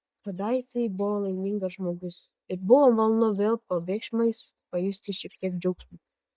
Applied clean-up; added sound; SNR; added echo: neural mask model DeepFilterNet 3.